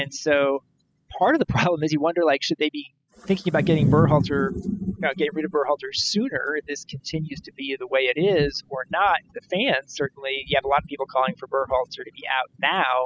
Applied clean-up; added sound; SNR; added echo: classical method spectral subtraction.